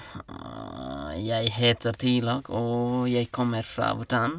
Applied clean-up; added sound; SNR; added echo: none; none; none; none.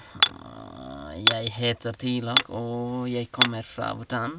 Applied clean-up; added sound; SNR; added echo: none; Hammer; -1 dB; none.